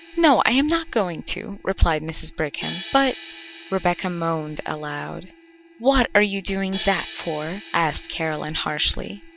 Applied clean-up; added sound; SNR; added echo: none; Crash cymbal; 12 dB; none.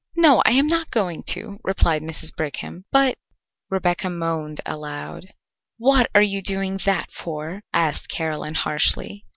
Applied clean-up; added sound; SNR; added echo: none; none; none; none.